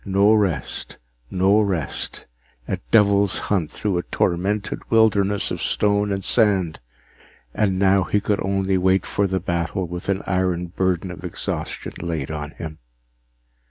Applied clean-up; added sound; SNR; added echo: none; none; none; none.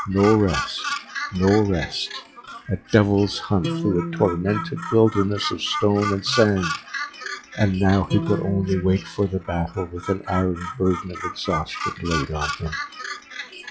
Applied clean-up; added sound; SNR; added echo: classical method log-MMSE.